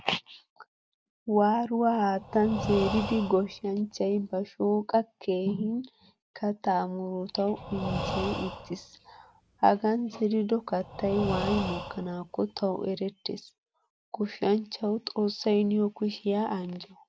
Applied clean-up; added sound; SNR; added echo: none; Breathing; 8 dB; none.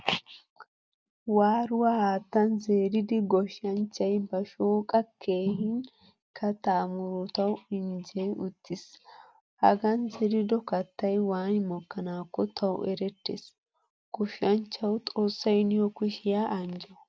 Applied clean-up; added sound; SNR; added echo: none; none; none; none.